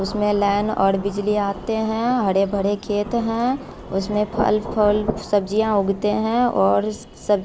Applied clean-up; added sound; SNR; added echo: none; Rain / Thunderstorm; 13 dB; none.